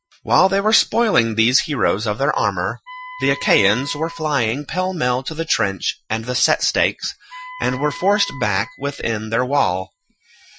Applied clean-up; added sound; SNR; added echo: classical method Wiener filter.